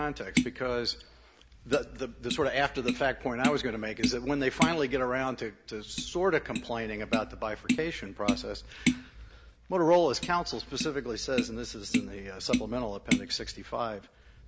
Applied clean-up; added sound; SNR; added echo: none; Tap; 4 dB; none.